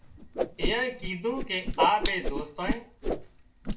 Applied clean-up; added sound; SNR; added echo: none; Whoosh, swoosh, swish; 0 dB; reverberation time 0.4 s.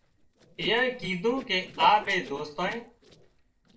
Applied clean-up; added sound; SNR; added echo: neural separator model SepFormer DNS4.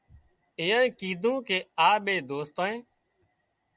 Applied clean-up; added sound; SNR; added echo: none; none; none; none.